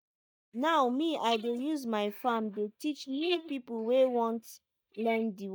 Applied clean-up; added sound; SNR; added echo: neural mask model DeepFilterNet 3.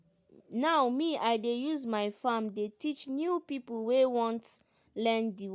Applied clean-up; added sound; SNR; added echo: none; none; none; none.